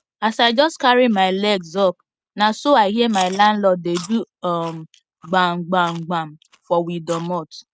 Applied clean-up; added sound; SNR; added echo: neural mask model RNNoise.